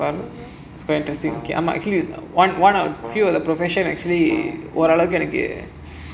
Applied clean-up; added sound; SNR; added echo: none; Brass instrument; 16 dB; none.